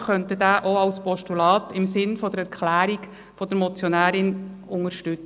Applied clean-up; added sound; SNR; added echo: neural separator model SepFormer DNS4.